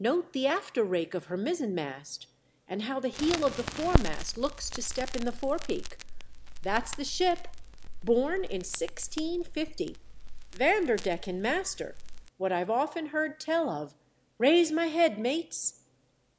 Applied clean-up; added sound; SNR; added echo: none; Crackle; 6 dB; none.